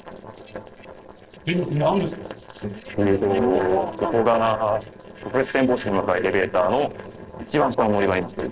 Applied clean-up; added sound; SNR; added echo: neural separator model SepFormer DNS4.